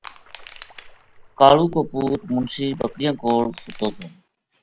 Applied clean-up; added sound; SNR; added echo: none; Splash, splatter + Crushing; 19 dB; none.